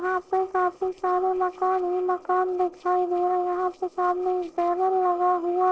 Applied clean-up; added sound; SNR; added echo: neural separator model SepFormer DNS4.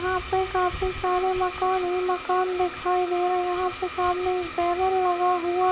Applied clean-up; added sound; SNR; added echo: none; Domestic sounds, home sounds; 11 dB; none.